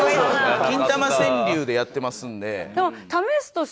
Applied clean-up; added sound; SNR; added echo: none; none; none; none.